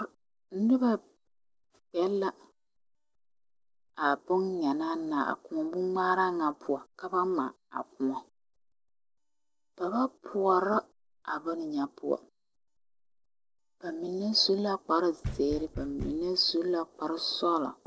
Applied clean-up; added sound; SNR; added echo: neural separator model SepFormer DNS4.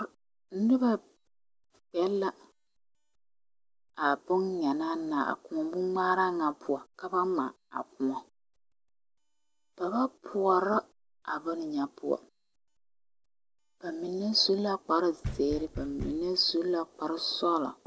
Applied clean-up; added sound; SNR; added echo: none; Knock; 9 dB; none.